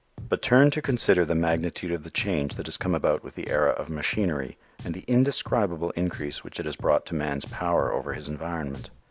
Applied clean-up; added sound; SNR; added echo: none; Drum; 18 dB; none.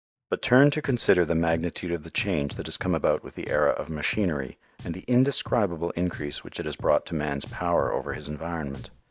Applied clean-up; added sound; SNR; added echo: neural mask model DeepFilterNet 3.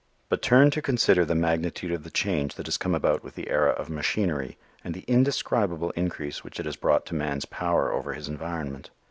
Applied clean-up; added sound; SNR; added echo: none; none; none; none.